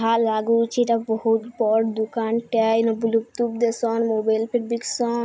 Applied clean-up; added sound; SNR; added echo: none; none; none; none.